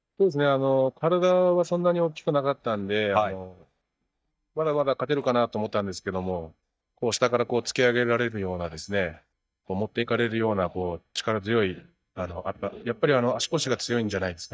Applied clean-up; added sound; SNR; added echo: neural mask model DeepFilterNet 3.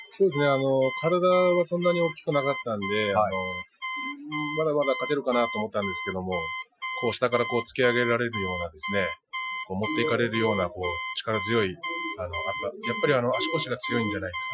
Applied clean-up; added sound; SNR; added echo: classical method Wiener filter.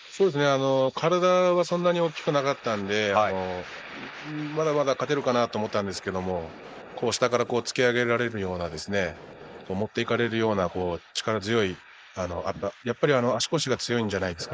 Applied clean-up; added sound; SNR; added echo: neural mask model Resemble Enhance denoiser.